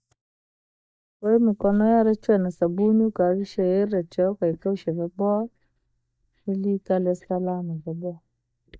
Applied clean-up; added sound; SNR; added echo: neural mask model DeepFilterNet 3.